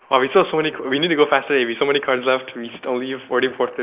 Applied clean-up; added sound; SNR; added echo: neural mask model Resemble Enhance denoiser.